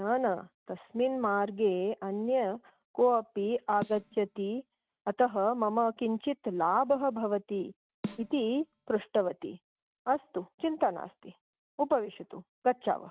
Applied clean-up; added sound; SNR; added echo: neural mask model RNNoise.